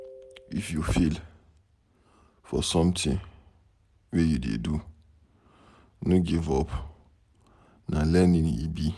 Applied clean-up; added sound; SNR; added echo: none; none; none; none.